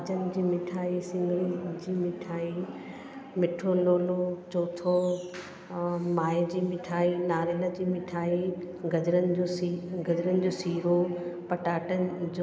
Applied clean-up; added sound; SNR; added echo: none; none; none; none.